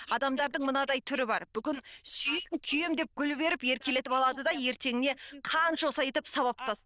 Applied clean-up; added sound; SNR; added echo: neural diffusion model UNIVERSE++.